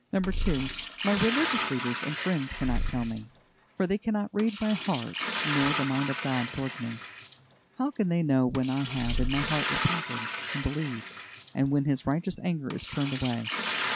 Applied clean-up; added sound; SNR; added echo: none; Liquid + Purr; 3 dB; none.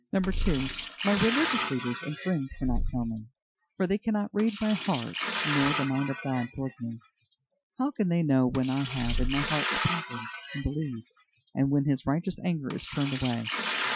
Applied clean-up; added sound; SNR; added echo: classical method Wiener filter.